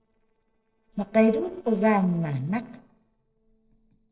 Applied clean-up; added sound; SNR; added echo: neural separator model SepFormer DNS4.